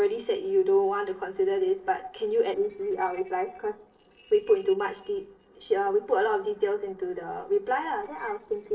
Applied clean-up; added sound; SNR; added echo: neural separator model SepFormer DNS4.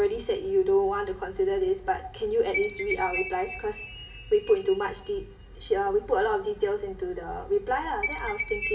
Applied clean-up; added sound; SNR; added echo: none; Chime; 12 dB; reverberation time 0.8 s.